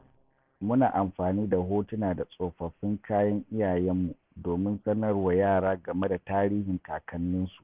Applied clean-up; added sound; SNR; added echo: none; none; none; none.